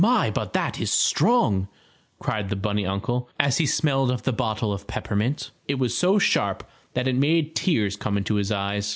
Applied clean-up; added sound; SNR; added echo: none; none; none; none.